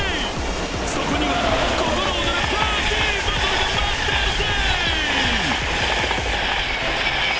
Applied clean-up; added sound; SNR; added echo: none; Train; -3 dB; none.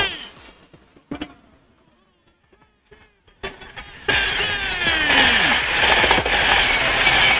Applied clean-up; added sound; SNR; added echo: neural mask model RNNoise.